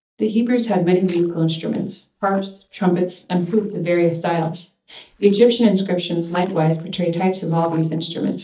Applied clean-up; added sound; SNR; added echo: neural mask model DeepFilterNet 3.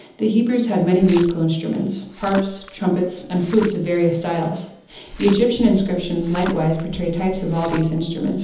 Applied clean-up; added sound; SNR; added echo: none; Splash, splatter; 17 dB; reverberation time 1.3 s.